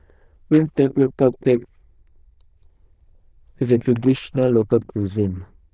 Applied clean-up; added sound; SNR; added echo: neural diffusion model UNIVERSE++.